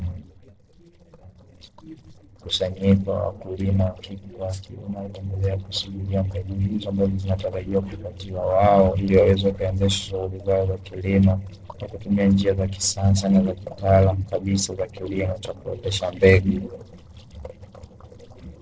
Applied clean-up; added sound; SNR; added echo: neural separator model SepFormer DNS4.